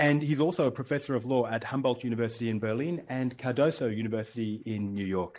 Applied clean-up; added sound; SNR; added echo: neural mask model Resemble Enhance denoiser.